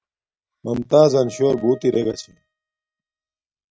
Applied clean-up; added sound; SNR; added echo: neural mask model RNNoise.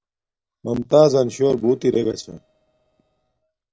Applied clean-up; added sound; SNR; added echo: neural separator model SepFormer DNS4.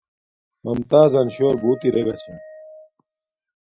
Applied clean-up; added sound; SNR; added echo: classical method Wiener filter.